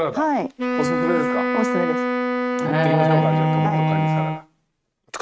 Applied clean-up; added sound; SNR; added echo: neural mask model RNNoise.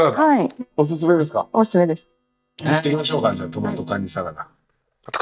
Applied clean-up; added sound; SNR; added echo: neural mask model DeepFilterNet 3.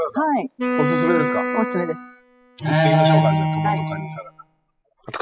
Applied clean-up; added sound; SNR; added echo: classical method spectral subtraction.